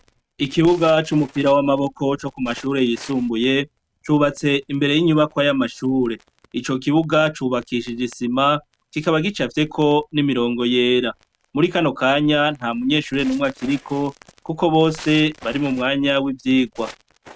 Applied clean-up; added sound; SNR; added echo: neural mask model RNNoise.